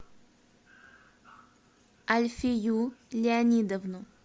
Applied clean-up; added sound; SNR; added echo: none; none; none; none.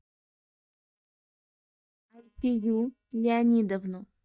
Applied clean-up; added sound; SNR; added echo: neural mask model DeepFilterNet 3.